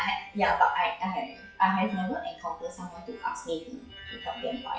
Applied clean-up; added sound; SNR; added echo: classical method WPE with log-MMSE.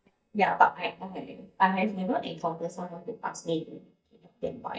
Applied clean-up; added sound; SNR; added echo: neural mask model DeepFilterNet 3.